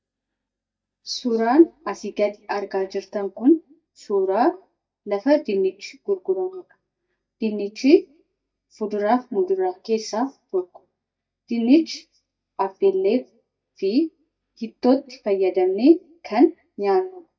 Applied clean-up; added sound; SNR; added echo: neural mask model DeepFilterNet 3.